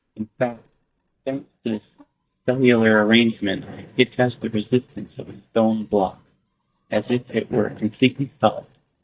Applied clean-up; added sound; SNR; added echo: neural mask model DeepFilterNet 3.